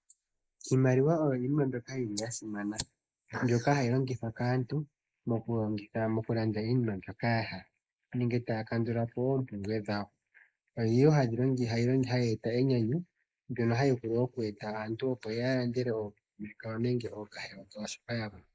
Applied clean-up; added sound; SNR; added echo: neural mask model Resemble Enhance denoiser.